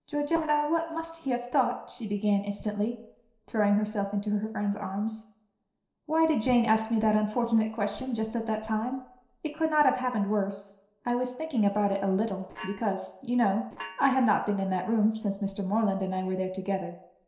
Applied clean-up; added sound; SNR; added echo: neural separator model SepFormer DNS4.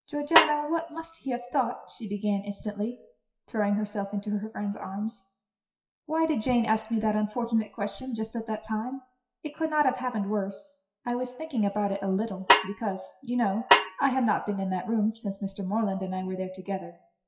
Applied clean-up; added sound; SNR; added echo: classical method WPE with log-MMSE.